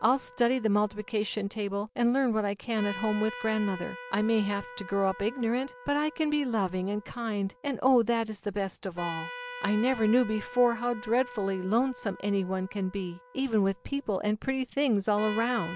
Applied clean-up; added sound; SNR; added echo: none; Trumpet; 16 dB; none.